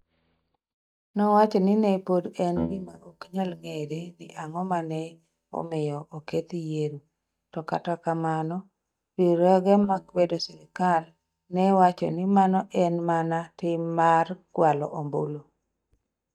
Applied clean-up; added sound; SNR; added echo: neural mask model DeepFilterNet 3.